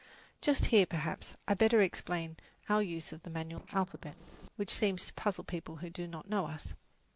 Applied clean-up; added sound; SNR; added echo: neural separator model SepFormer DNS4.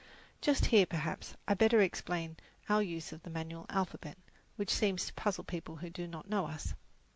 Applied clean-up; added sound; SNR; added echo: none; none; none; none.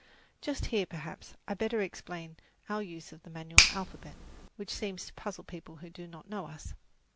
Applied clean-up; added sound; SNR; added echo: none; Finger snapping; -3 dB; none.